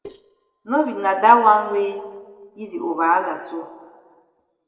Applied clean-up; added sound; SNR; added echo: neural separator model SepFormer DNS4.